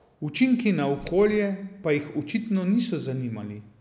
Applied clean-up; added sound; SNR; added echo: neural mask model Resemble Enhance denoiser.